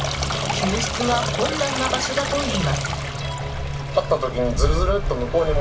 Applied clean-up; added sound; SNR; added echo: none; Stream; 2 dB; reverberation time 0.2 s.